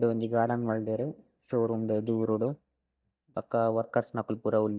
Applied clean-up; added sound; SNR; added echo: neural mask model DeepFilterNet 3.